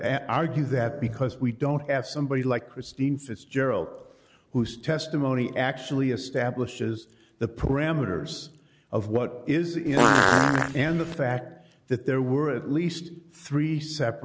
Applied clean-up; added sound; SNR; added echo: none; Fart; -5 dB; none.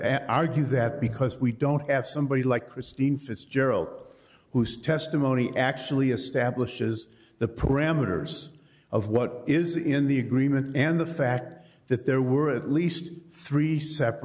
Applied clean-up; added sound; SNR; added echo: none; none; none; none.